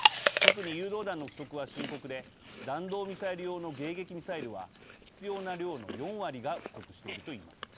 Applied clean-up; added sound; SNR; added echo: none; Chewing, mastication; -3 dB; none.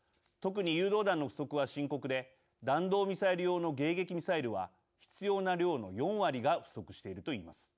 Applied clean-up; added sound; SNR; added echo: none; none; none; none.